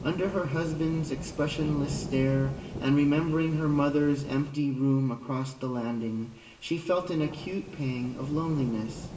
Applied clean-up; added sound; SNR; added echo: none; Rain / Thunderstorm; 13 dB; reverberation time 0.8 s.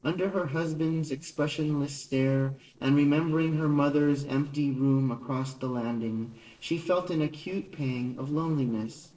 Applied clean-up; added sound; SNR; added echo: neural separator model SepFormer DNS4.